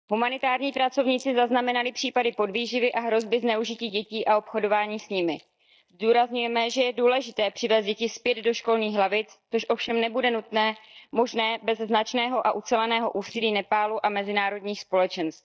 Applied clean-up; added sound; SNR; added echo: neural mask model DeepFilterNet 3.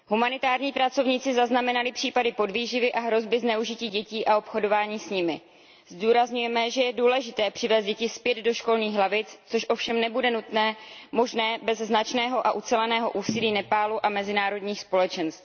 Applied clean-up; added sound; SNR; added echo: none; none; none; none.